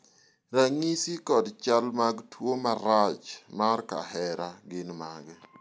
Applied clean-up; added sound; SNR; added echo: none; none; none; none.